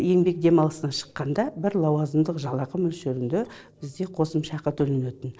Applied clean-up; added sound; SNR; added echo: neural separator model SepFormer DNS4.